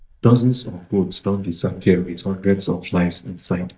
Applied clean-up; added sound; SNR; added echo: neural mask model DeepFilterNet 3.